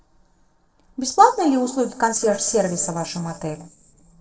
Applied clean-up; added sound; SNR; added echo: neural separator model SepFormer DNS4.